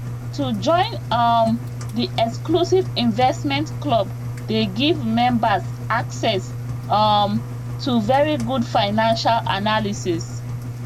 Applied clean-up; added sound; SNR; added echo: none; Engine; 7 dB; none.